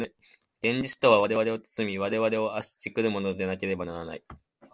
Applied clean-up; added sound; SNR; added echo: none; none; none; none.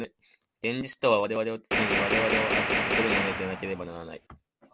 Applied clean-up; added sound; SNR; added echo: none; Gunshot, gunfire; -3 dB; none.